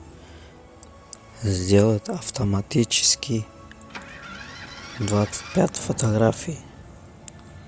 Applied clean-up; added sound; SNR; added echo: none; Engine starting; 16 dB; none.